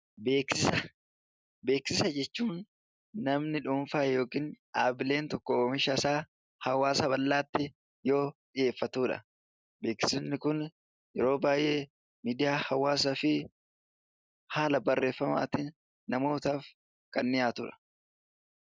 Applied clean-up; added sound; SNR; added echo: none; none; none; none.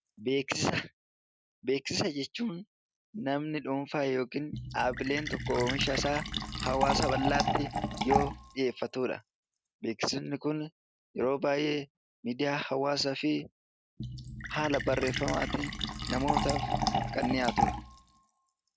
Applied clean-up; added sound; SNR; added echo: none; Fill (with liquid); 4 dB; none.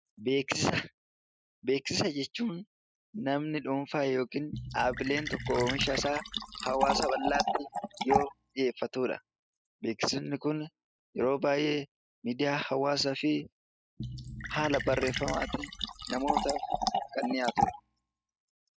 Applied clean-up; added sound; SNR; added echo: classical method spectral subtraction.